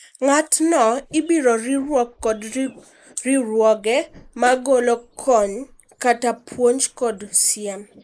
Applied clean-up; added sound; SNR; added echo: neural mask model Resemble Enhance denoiser.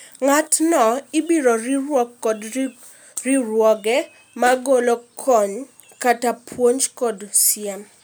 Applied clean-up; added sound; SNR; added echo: none; none; none; none.